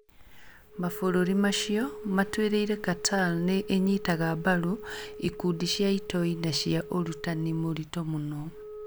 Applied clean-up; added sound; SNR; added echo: none; Wind instrument, woodwind instrument; 14 dB; none.